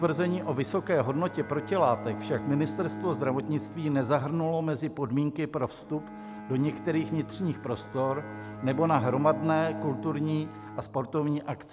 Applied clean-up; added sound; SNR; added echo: none; Bowed string instrument; 11 dB; none.